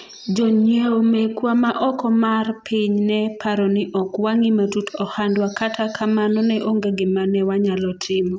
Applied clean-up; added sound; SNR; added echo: none; none; none; none.